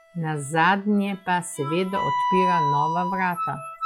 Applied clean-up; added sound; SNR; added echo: classical method log-MMSE.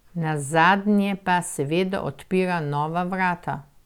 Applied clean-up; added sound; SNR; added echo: none; none; none; none.